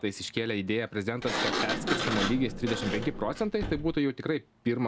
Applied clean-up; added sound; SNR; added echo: none; Sliding door; 4 dB; none.